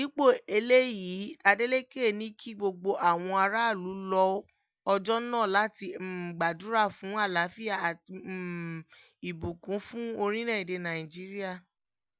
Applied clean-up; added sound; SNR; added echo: none; none; none; none.